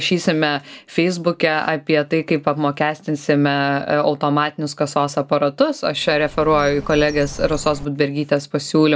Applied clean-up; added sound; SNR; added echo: none; Bird; 14 dB; none.